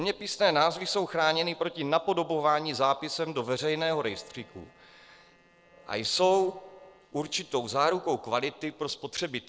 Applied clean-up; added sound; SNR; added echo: neural separator model SepFormer DNS4.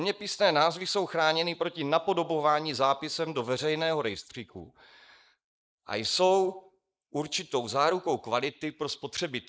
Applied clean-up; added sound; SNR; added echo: neural mask model Resemble Enhance denoiser.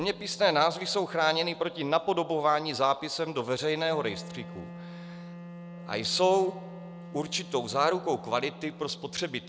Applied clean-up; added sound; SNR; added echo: none; Wind instrument, woodwind instrument; 16 dB; none.